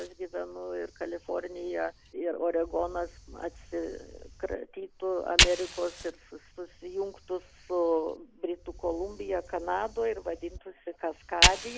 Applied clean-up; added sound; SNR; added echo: none; Fire; 1 dB; none.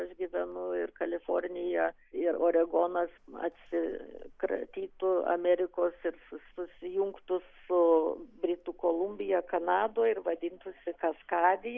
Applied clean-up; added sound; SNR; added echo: none; none; none; none.